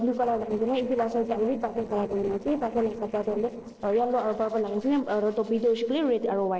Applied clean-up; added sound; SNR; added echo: neural separator model SepFormer DNS4.